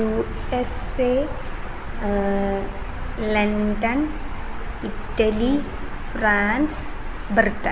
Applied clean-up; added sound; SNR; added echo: none; Thunderstorm; 4 dB; none.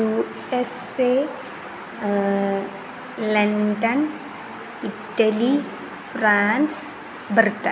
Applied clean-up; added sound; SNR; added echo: none; none; none; none.